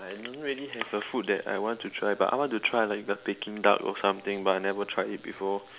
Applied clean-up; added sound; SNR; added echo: none; none; none; none.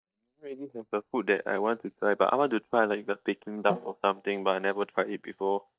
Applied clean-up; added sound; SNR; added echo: neural mask model DeepFilterNet 3.